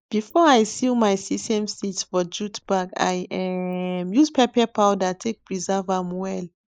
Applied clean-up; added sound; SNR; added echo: neural mask model Resemble Enhance denoiser.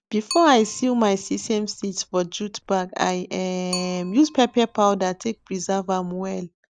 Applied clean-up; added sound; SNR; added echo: none; Bicycle; 18 dB; none.